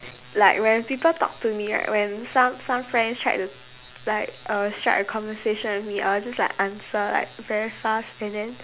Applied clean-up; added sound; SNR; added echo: none; none; none; none.